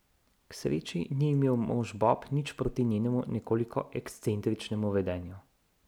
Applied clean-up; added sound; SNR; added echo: none; none; none; none.